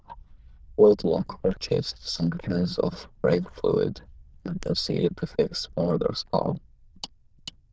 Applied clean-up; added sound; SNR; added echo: neural diffusion model UNIVERSE++.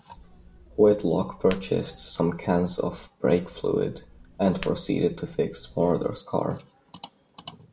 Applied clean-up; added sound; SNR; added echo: none; Hands; 19 dB; none.